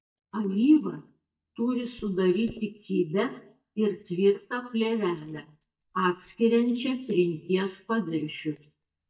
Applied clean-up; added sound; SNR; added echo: neural mask model DeepFilterNet 3.